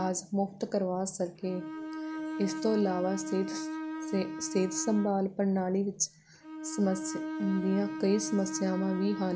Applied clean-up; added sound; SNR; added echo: none; Bowed string instrument; 7 dB; none.